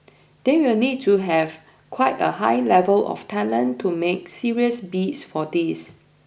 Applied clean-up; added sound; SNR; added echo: none; none; none; none.